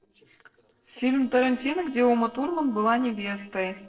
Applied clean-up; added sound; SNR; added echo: neural separator model SepFormer DNS4.